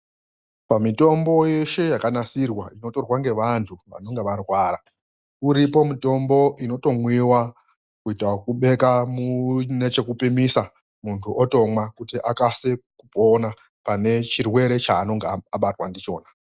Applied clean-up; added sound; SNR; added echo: none; none; none; none.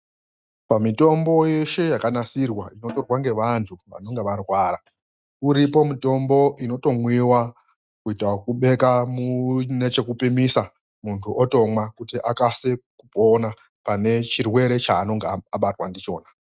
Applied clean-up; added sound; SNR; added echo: neural mask model RNNoise.